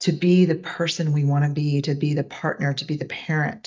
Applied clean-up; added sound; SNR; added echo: neural mask model DeepFilterNet 3.